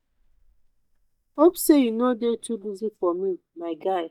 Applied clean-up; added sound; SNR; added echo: neural mask model DeepFilterNet 3.